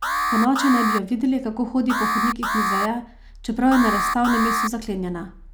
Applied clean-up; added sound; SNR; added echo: none; Alarm; 3 dB; none.